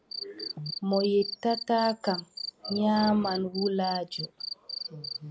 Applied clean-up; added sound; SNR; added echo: none; Cricket; 10 dB; none.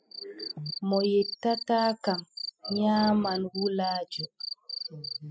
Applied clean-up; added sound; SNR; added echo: classical method spectral subtraction.